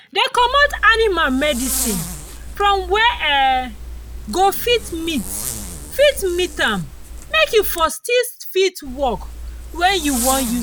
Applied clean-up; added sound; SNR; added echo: none; Zipper (clothing); 11 dB; none.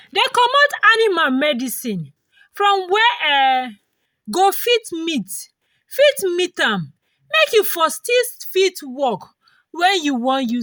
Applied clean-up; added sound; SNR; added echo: none; none; none; none.